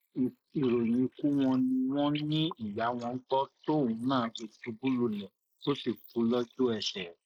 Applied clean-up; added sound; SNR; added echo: neural mask model Resemble Enhance denoiser.